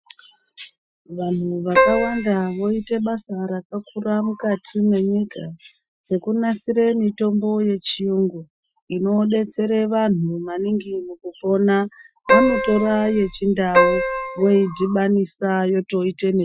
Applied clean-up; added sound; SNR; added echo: classical method Wiener filter.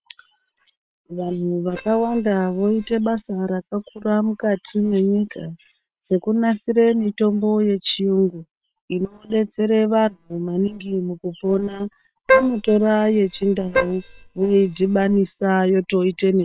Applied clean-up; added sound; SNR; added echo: neural separator model SepFormer WHAM!.